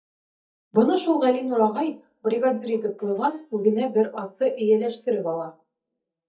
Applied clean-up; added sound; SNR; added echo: neural mask model DeepFilterNet 3.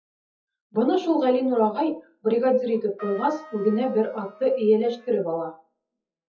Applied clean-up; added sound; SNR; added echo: classical method WPE with log-MMSE.